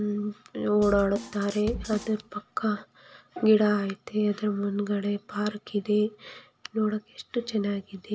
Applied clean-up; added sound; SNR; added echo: none; Drum kit; 12 dB; none.